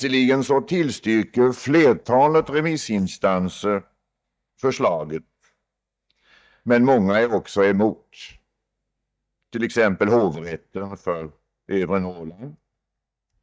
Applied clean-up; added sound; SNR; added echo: neural mask model DeepFilterNet 3.